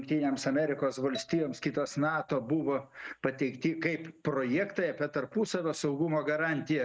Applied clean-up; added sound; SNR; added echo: neural mask model RNNoise.